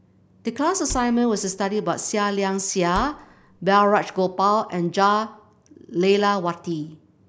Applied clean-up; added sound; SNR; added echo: none; Cupboard open or close; 15 dB; none.